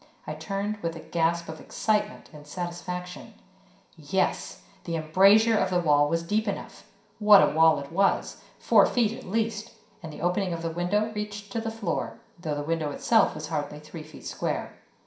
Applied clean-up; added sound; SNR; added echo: none; none; none; reverberation time 0.5 s.